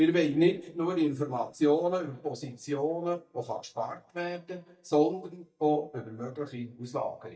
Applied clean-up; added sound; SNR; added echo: neural mask model DeepFilterNet 3.